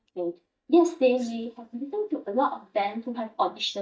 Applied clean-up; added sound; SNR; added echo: neural mask model DeepFilterNet 3.